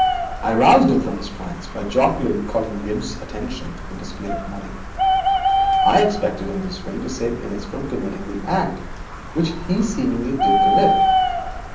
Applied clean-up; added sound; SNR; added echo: none; Bird; 0 dB; reverberation time 0.6 s.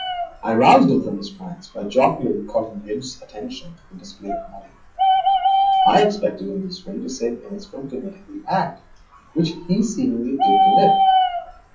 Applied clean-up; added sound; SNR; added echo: classical method WPE with log-MMSE.